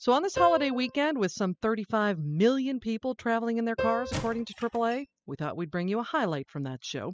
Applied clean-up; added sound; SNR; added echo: classical method spectral subtraction.